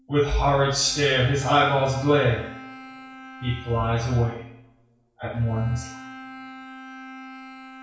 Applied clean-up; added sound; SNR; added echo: none; Bowed string instrument; 17 dB; reverberation time 0.6 s.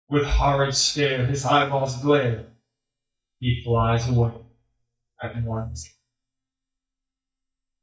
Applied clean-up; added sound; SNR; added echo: neural mask model DeepFilterNet 3.